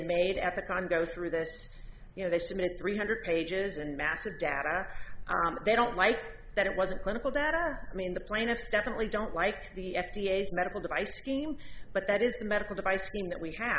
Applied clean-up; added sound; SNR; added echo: none; none; none; none.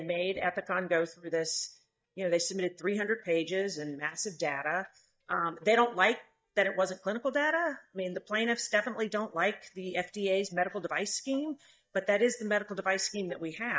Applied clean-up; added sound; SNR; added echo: neural mask model DeepFilterNet 3.